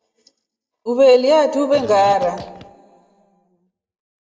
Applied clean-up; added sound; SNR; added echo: none; Fart; 18 dB; reverberation time 1.1 s.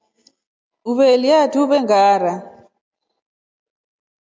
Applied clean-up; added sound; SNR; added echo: none; none; none; none.